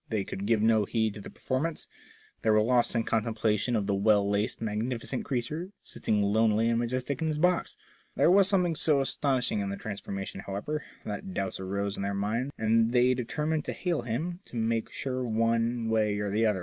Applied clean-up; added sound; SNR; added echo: none; none; none; none.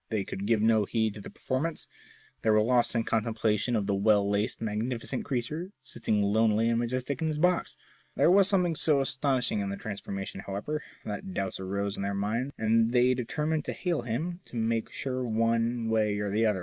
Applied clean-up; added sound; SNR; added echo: neural mask model Resemble Enhance denoiser.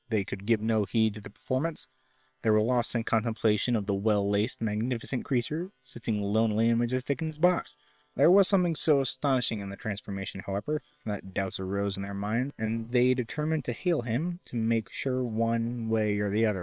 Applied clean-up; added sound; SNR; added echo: neural separator model SepFormer WHAM!.